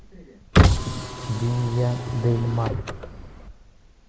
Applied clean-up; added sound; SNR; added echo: none; Car; -4 dB; none.